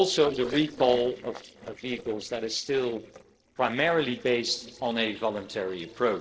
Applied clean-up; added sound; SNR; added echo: neural separator model SepFormer DNS4.